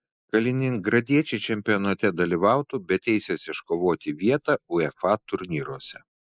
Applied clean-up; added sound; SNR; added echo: neural mask model Resemble Enhance denoiser.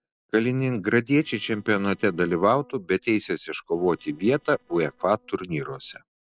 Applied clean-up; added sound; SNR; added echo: neural separator model SepFormer DNS4.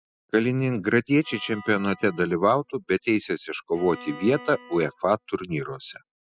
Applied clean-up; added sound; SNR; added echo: classical method spectral subtraction.